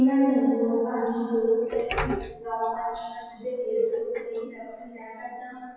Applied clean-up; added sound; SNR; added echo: classical method WPE with log-MMSE.